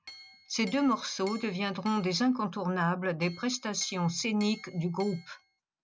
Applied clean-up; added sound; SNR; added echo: none; Chink, clink; 20 dB; none.